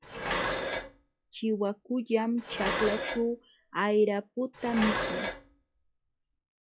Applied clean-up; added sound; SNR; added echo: classical method log-MMSE.